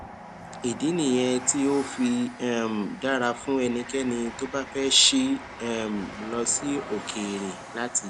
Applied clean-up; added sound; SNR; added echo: none; Train; 13 dB; none.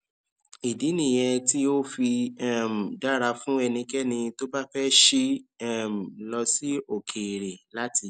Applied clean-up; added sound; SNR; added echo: none; none; none; none.